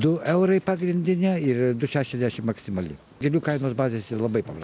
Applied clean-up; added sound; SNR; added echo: none; none; none; none.